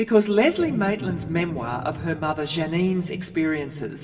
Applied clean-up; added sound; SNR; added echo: none; Wild animals; 14 dB; reverberation time 1.5 s.